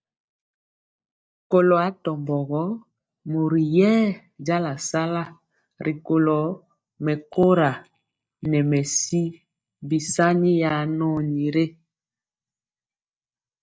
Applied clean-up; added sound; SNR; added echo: neural mask model DeepFilterNet 3.